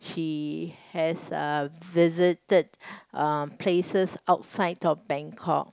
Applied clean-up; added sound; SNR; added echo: none; none; none; none.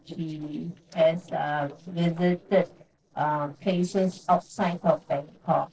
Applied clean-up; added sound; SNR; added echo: neural separator model SepFormer DNS4.